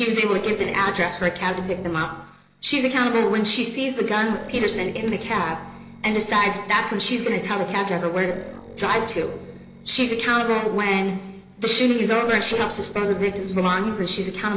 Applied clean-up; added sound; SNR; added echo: neural separator model SepFormer DNS4.